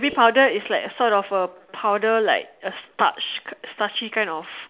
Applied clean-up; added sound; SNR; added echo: none; none; none; none.